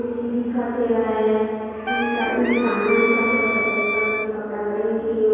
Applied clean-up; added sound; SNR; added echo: none; Wind instrument, woodwind instrument; 3 dB; reverberation time 2.2 s.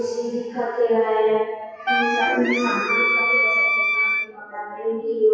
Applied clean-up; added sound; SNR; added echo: classical method WPE with log-MMSE.